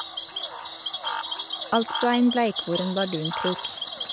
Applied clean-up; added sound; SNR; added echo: none; Cricket / Frog; 3 dB; none.